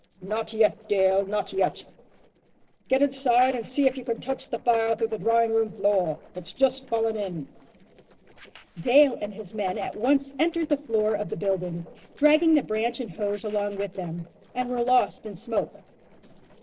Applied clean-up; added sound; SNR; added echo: neural separator model SepFormer DNS4.